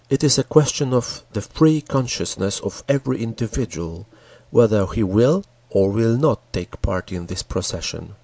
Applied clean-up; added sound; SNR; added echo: none; none; none; none.